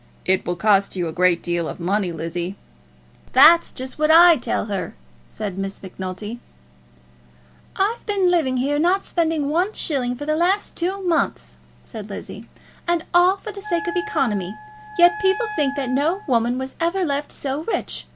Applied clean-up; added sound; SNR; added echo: none; Wind instrument, woodwind instrument; 11 dB; none.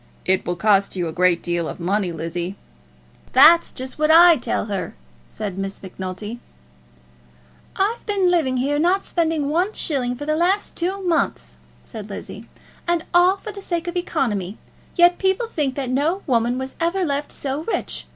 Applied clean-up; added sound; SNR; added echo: none; none; none; none.